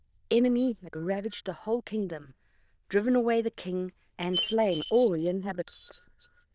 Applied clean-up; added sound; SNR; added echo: neural diffusion model UNIVERSE++.